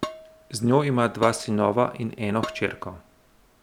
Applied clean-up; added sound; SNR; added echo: none; Dishes, pots, and pans; 13 dB; none.